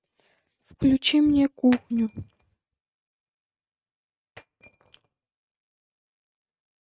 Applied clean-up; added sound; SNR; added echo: neural mask model RNNoise.